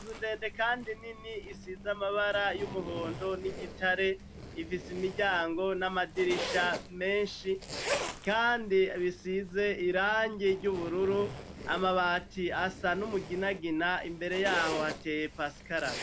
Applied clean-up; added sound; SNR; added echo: none; Zipper (clothing); 10 dB; none.